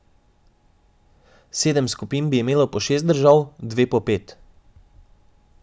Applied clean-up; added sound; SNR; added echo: none; none; none; none.